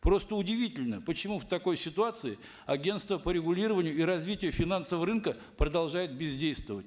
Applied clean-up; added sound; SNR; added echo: none; none; none; none.